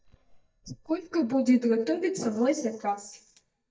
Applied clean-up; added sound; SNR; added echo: neural mask model DeepFilterNet 3.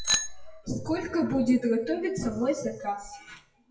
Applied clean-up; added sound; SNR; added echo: classical method WPE with log-MMSE.